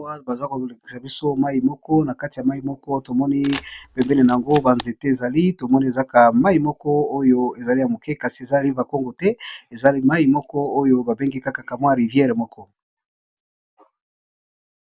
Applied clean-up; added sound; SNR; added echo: none; Camera; 16 dB; none.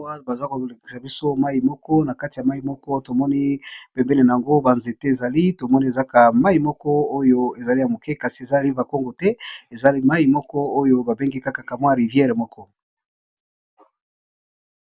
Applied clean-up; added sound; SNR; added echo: none; none; none; none.